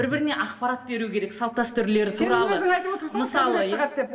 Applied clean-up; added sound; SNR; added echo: none; none; none; reverberation time 1.0 s.